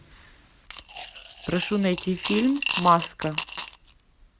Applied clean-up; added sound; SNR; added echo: none; Coin (dropping) / Glass; 8 dB; none.